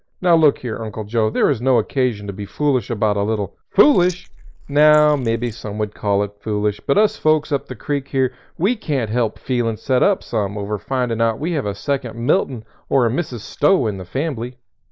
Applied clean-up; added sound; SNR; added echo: neural mask model Resemble Enhance denoiser.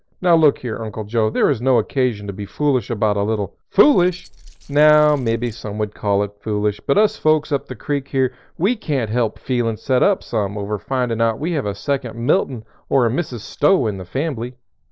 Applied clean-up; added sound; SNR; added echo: neural separator model SepFormer DNS4.